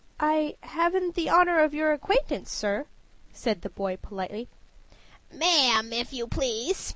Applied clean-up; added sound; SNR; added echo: none; none; none; none.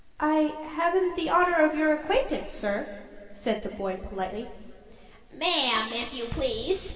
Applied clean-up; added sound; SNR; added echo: none; none; none; reverberation time 2.3 s.